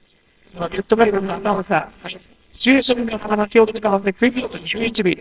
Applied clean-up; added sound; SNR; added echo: neural separator model SepFormer WHAMR!.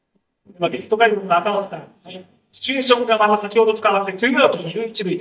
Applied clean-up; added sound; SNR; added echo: neural mask model DeepFilterNet 3.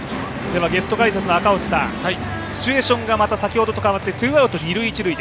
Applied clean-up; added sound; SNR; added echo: none; none; none; none.